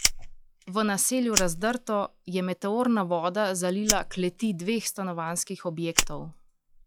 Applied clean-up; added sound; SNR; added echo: classical method log-MMSE.